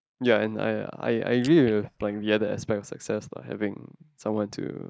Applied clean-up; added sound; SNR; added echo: neural mask model DeepFilterNet 3.